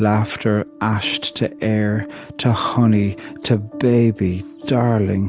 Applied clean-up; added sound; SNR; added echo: none; none; none; none.